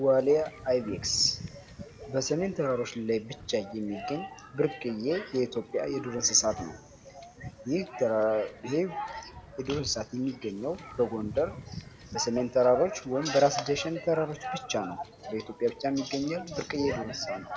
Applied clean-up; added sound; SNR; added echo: none; Wind / Ocean / Boat, Water vehicle; 18 dB; reverberation time 1.3 s.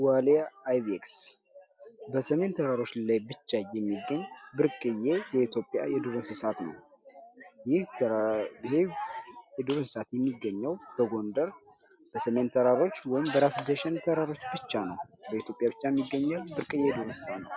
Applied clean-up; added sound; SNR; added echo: none; none; none; none.